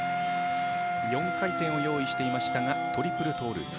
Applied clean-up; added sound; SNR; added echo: none; Wind instrument, woodwind instrument; -2 dB; none.